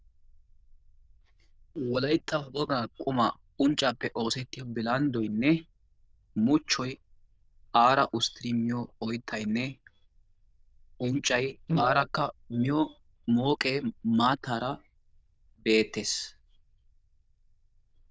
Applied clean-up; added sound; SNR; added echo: neural diffusion model UNIVERSE++.